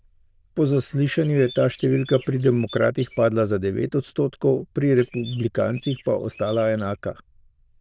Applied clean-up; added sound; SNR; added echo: neural diffusion model UNIVERSE++.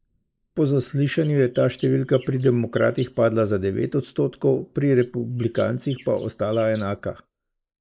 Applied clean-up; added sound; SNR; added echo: neural mask model Resemble Enhance denoiser.